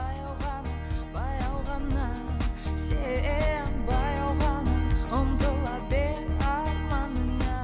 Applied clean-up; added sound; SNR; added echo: none; none; none; none.